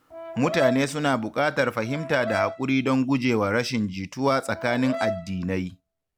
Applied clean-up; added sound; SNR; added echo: none; Brass instrument; 9 dB; none.